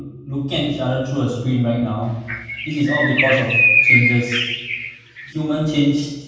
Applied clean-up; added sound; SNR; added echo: none; Bird; -2 dB; reverberation time 1.2 s.